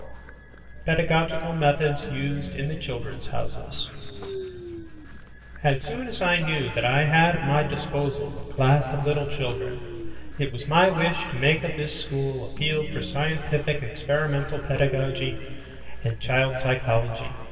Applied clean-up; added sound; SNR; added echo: none; Train; 16 dB; reverberation time 2.7 s.